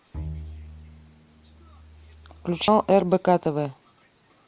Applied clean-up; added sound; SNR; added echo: none; Bowed string instrument; 14 dB; none.